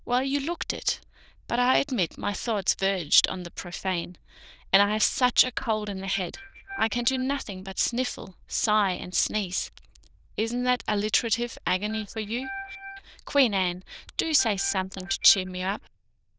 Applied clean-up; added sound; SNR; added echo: neural diffusion model UNIVERSE++.